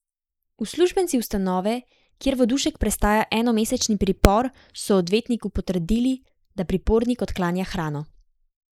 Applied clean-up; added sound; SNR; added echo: neural mask model Resemble Enhance denoiser.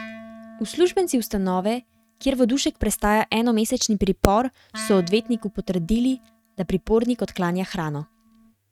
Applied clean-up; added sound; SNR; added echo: neural mask model RNNoise.